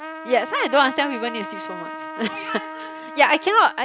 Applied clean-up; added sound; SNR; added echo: none; Trumpet; 12 dB; none.